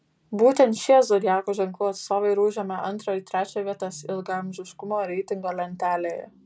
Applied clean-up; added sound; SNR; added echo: none; none; none; none.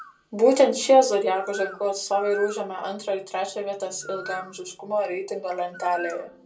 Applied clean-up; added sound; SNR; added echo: none; Bird; 18 dB; reverberation time 0.2 s.